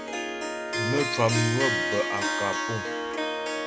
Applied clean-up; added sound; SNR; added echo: none; Harp; -1 dB; none.